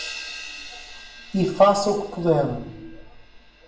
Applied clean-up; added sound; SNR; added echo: none; Crash cymbal; 16 dB; reverberation time 0.7 s.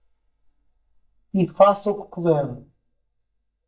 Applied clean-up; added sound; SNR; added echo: neural mask model DeepFilterNet 3.